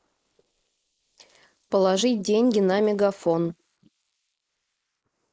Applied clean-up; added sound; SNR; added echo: neural mask model Resemble Enhance denoiser.